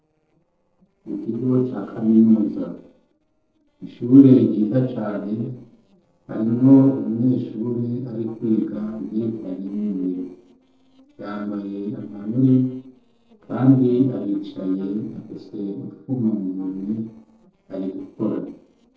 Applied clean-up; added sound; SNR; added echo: neural separator model SepFormer DNS4.